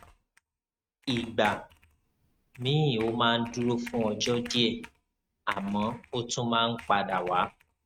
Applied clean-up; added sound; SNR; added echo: neural mask model RNNoise.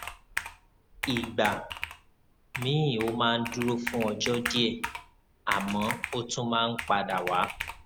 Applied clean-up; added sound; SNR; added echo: none; Computer keyboard; 8 dB; none.